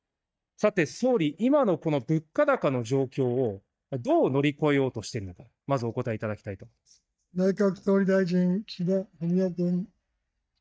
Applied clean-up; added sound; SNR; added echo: neural mask model DeepFilterNet 3.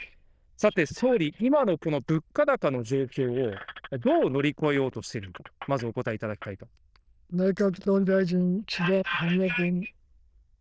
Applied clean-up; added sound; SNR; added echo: neural diffusion model UNIVERSE++.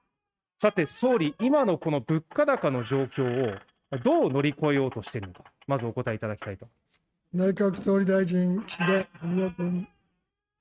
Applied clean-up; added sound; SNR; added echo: neural mask model RNNoise.